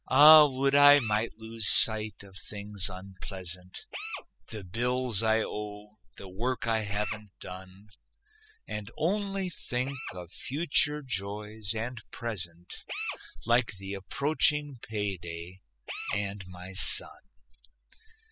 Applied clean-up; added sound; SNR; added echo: classical method spectral subtraction.